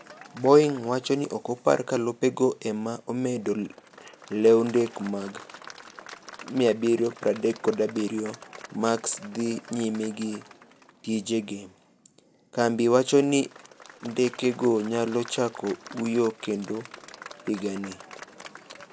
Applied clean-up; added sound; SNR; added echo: none; Applause / Crowd; 20 dB; none.